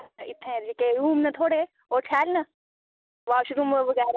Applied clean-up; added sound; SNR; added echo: none; none; none; none.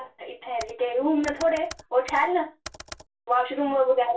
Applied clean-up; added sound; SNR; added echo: none; Computer keyboard; 19 dB; reverberation time 0.3 s.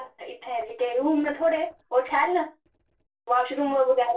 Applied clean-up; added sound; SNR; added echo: neural separator model SepFormer DNS4.